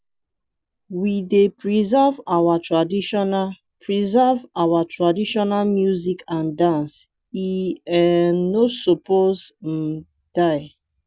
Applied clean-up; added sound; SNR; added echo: none; none; none; none.